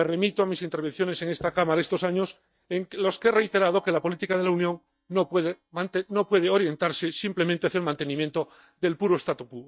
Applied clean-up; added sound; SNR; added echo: neural mask model DeepFilterNet 3.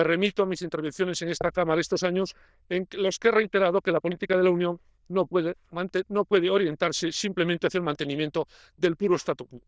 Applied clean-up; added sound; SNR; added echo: neural diffusion model UNIVERSE++.